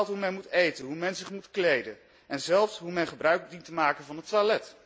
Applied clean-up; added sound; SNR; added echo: none; none; none; none.